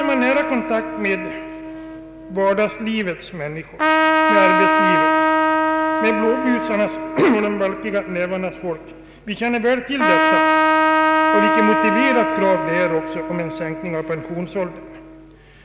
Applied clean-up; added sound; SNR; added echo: none; Trumpet; -2 dB; none.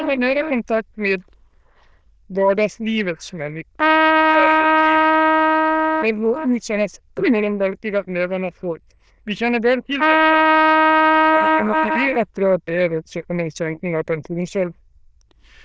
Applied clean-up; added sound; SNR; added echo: neural diffusion model UNIVERSE++.